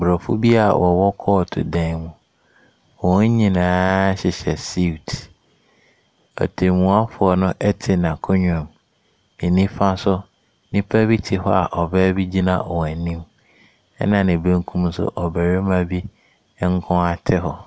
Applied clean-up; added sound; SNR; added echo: none; none; none; none.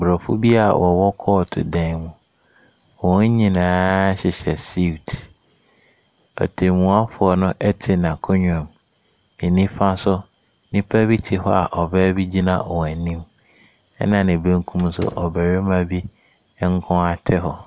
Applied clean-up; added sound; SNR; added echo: none; Slam; 20 dB; none.